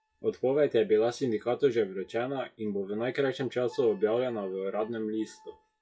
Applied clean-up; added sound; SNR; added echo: classical method WPE with log-MMSE.